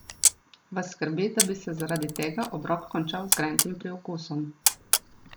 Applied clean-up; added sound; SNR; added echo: none; Camera; -1 dB; none.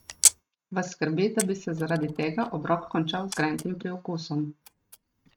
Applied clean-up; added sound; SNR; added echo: neural mask model RNNoise.